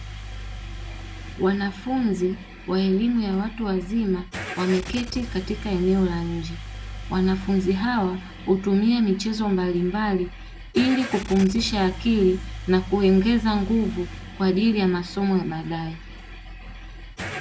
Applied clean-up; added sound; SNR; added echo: none; Engine starting / Car; 12 dB; none.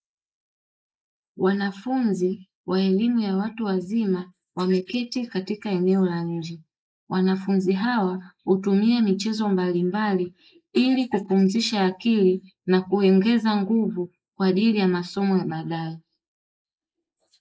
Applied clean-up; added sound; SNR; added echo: neural mask model Resemble Enhance denoiser.